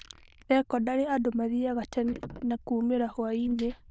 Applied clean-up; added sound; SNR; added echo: neural diffusion model UNIVERSE++.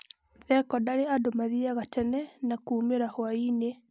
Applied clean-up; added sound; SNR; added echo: none; none; none; none.